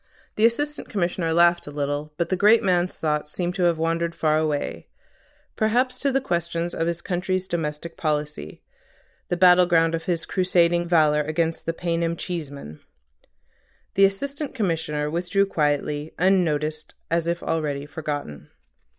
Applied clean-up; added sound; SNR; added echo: none; none; none; none.